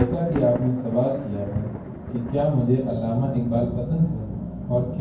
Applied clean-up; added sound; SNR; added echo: none; Thunder; 11 dB; reverberation time 0.9 s.